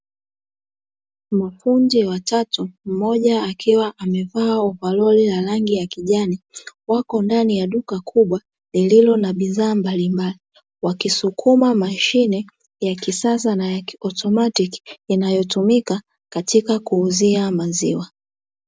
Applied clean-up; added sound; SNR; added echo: none; none; none; none.